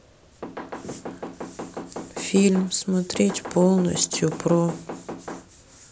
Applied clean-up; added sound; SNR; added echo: none; Knock / Wood; 12 dB; none.